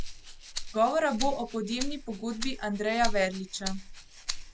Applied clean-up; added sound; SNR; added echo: none; Rattle (instrument); 3 dB; none.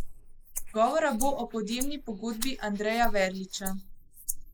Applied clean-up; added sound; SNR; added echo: neural mask model Resemble Enhance denoiser.